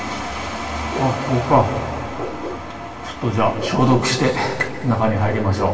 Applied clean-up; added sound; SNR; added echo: none; Bark; 15 dB; reverberation time 2.1 s.